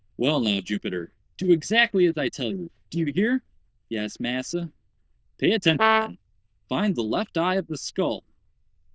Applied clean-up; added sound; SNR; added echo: neural diffusion model UNIVERSE++.